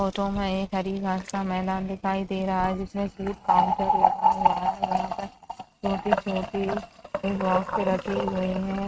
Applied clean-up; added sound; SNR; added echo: neural mask model RNNoise.